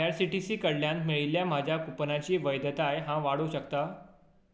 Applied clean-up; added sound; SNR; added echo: none; none; none; none.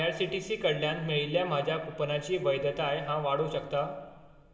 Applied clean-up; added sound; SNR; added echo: none; none; none; reverberation time 2.6 s.